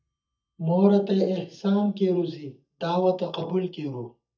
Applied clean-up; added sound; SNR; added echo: neural mask model DeepFilterNet 3.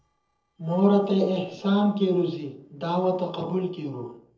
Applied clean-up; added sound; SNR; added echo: neural separator model SepFormer DNS4.